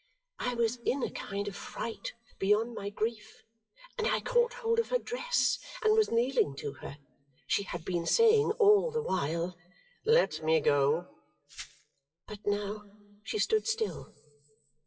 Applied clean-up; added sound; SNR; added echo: classical method WPE with log-MMSE.